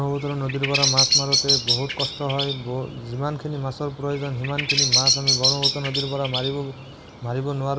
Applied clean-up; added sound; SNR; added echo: none; Bird vocalization, bird call, bird song; -2 dB; none.